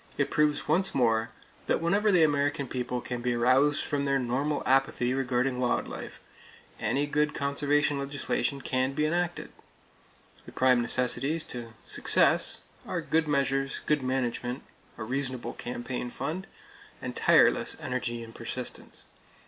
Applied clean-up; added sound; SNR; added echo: none; none; none; none.